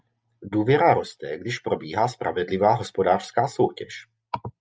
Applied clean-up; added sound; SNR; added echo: none; none; none; none.